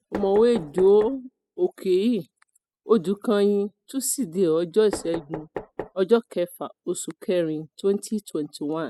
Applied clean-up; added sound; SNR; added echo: classical method spectral subtraction.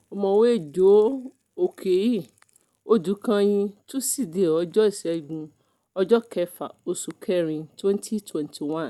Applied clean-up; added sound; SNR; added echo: none; none; none; none.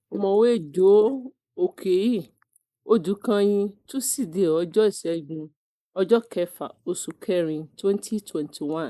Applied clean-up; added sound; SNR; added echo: neural mask model Resemble Enhance denoiser.